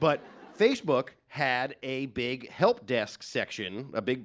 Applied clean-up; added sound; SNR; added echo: none; none; none; none.